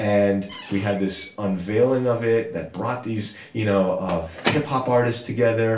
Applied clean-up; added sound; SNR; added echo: none; Squeak / Slam / Wood; 14 dB; reverberation time 0.3 s.